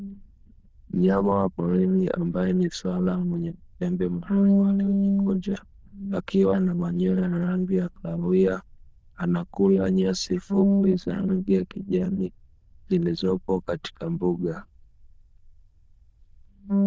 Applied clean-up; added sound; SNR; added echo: neural diffusion model UNIVERSE++.